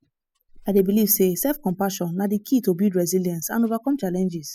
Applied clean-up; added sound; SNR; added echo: classical method spectral subtraction.